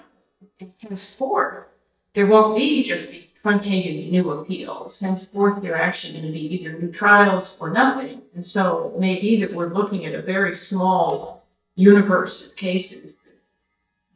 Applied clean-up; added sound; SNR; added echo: neural mask model DeepFilterNet 3.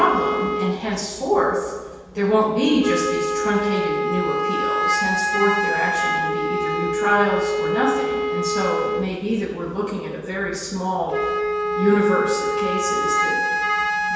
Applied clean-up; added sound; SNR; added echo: none; Wind instrument, woodwind instrument; 0 dB; reverberation time 1.2 s.